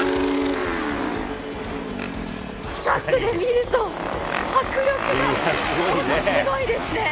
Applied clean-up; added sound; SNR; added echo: none; Chink, clink; 17 dB; none.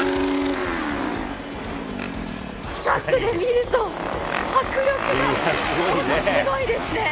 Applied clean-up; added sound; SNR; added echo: none; none; none; none.